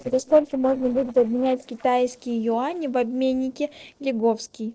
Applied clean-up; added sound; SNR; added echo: neural separator model SepFormer DNS4.